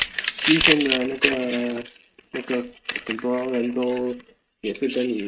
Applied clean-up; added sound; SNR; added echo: neural mask model RNNoise.